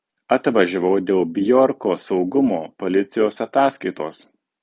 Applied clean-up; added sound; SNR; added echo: none; none; none; none.